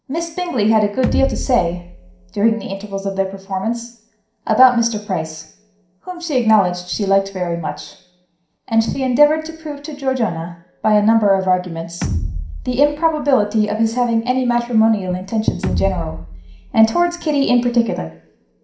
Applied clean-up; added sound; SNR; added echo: none; Bass drum; 6 dB; reverberation time 0.5 s.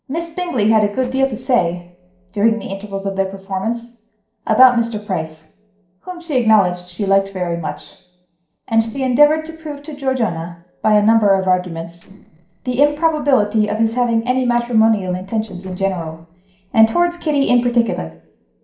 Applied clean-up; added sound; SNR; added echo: neural separator model SepFormer DNS4.